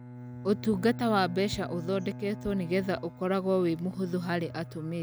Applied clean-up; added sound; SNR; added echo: none; Bowed string instrument; 12 dB; none.